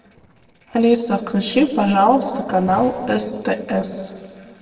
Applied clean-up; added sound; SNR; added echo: neural separator model SepFormer DNS4.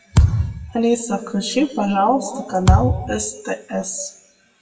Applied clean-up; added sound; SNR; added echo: classical method WPE with log-MMSE.